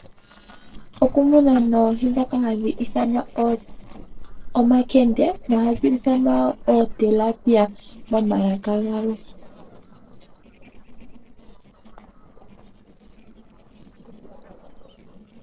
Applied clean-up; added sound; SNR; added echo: neural separator model SepFormer DNS4.